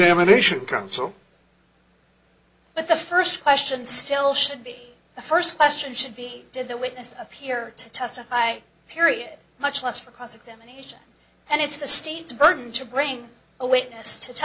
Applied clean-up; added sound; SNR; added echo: none; none; none; none.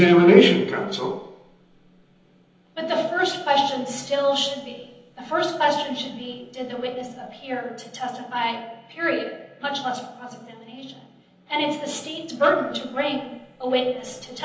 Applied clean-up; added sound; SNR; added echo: none; none; none; reverberation time 0.9 s.